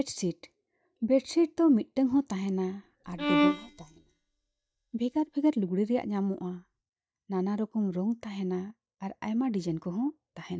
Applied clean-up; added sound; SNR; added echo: neural mask model DeepFilterNet 3.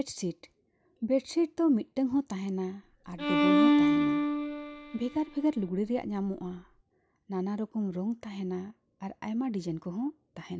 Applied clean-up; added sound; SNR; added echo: none; Bowed string instrument; -4 dB; none.